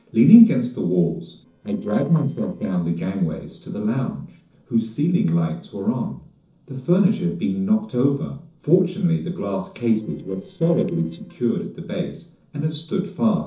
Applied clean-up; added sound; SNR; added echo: neural separator model SepFormer DNS4.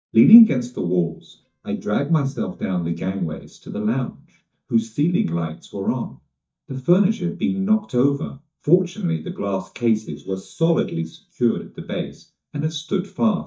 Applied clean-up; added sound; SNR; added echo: neural mask model DeepFilterNet 3.